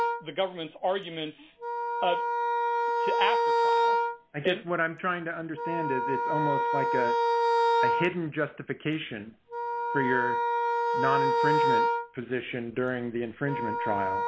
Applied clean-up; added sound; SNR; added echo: none; Wind instrument, woodwind instrument; -4 dB; none.